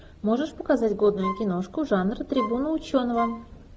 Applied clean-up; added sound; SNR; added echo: none; Wind instrument, woodwind instrument; 10 dB; none.